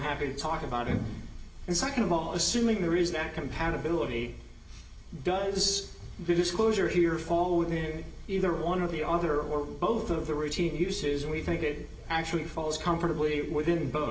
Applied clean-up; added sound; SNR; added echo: none; none; none; reverberation time 0.2 s.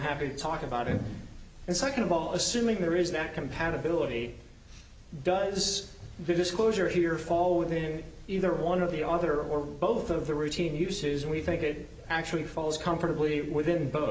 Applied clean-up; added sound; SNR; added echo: none; none; none; none.